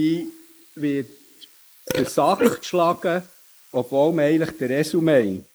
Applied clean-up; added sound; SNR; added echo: neural mask model Resemble Enhance denoiser.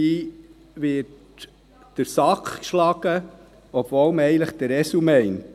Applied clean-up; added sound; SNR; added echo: none; none; none; none.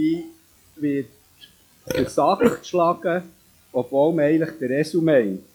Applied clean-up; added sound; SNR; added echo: classical method log-MMSE.